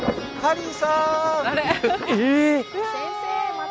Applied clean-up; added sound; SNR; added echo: none; Thunder; 12 dB; none.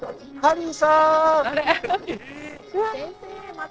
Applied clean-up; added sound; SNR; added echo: neural separator model SepFormer DNS4.